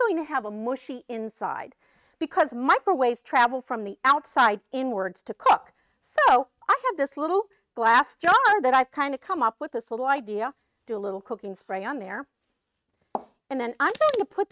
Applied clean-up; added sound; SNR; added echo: neural mask model RNNoise.